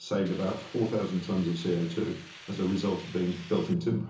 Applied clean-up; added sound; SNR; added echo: none; Hiss; 18 dB; reverberation time 0.7 s.